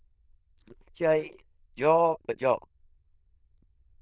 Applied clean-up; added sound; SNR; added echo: neural diffusion model UNIVERSE++.